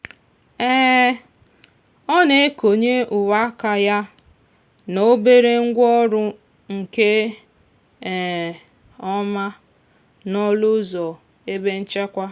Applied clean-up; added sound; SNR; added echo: none; none; none; none.